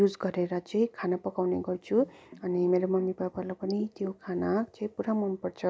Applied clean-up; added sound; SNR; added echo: none; Bathtub (filling or washing); 19 dB; none.